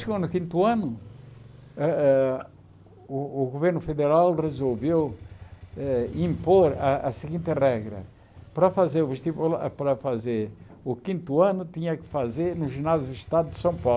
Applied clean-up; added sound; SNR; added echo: none; Motorcycle; 19 dB; none.